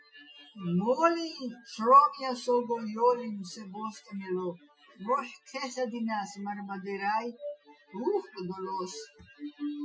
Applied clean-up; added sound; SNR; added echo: classical method Wiener filter.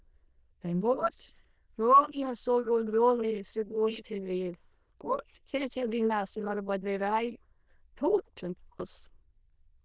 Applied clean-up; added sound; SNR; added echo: neural diffusion model UNIVERSE++.